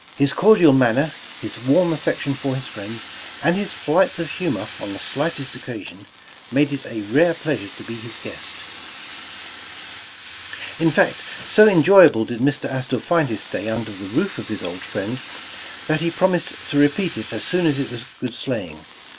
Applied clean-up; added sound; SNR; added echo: none; Fire; 15 dB; none.